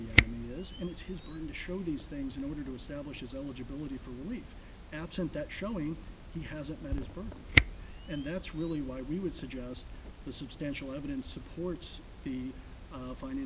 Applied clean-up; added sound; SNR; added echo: none; Camera; -2 dB; none.